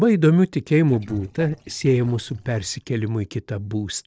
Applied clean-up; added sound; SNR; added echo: neural separator model SepFormer DNS4.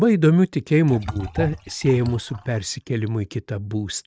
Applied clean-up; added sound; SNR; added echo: neural mask model RNNoise.